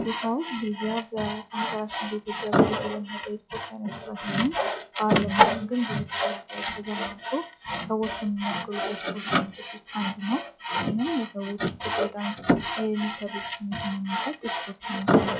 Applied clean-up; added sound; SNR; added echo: classical method log-MMSE.